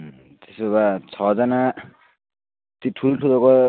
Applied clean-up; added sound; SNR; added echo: none; none; none; none.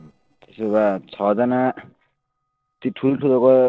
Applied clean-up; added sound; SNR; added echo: neural separator model SepFormer DNS4.